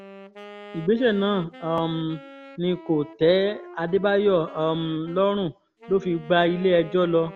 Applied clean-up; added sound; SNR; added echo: none; Wind instrument, woodwind instrument; 20 dB; none.